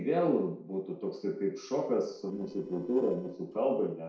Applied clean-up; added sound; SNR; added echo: neural separator model SepFormer DNS4.